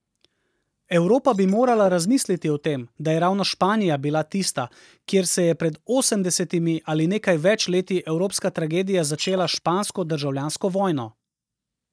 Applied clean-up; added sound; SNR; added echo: neural mask model DeepFilterNet 3.